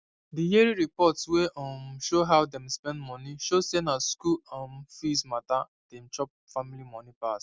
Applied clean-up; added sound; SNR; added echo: none; none; none; none.